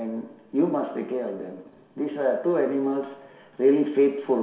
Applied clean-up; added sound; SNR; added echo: none; none; none; reverberation time 0.7 s.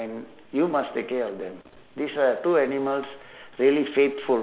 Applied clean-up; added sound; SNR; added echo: none; none; none; none.